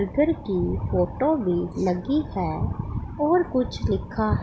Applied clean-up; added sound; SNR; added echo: none; none; none; none.